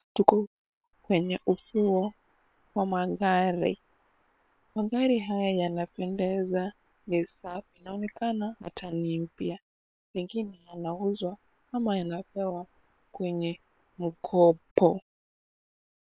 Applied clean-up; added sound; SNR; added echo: neural separator model SepFormer WHAM!.